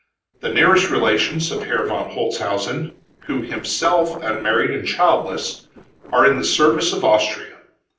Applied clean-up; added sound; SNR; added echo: neural separator model SepFormer DNS4.